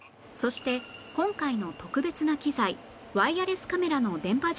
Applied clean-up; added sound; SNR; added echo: none; none; none; none.